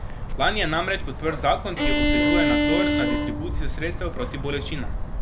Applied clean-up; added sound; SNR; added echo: none; Bird + Bowed string instrument; -4 dB; none.